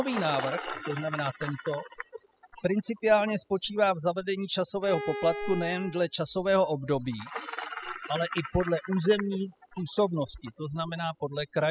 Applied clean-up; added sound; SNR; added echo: classical method spectral subtraction.